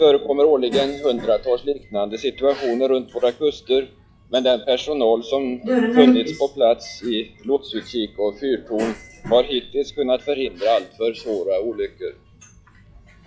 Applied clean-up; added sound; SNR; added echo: classical method log-MMSE.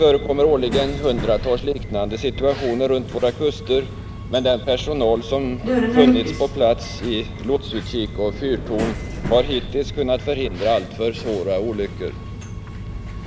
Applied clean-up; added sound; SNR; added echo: none; Subway, metro, underground; 6 dB; none.